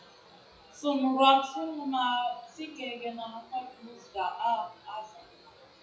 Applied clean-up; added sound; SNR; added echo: classical method WPE with log-MMSE.